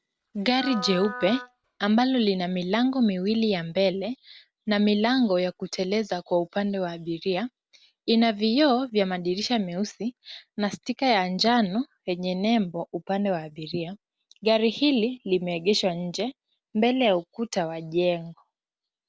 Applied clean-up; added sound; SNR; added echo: none; Wind instrument, woodwind instrument; 13 dB; none.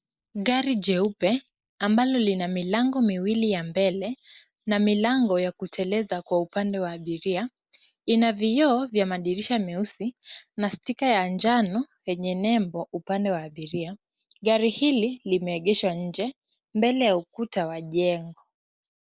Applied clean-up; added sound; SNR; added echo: neural mask model Resemble Enhance denoiser.